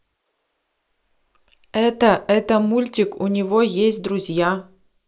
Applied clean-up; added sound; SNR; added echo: neural mask model Resemble Enhance denoiser.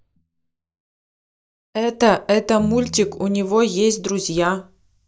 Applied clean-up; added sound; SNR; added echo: neural mask model DeepFilterNet 3.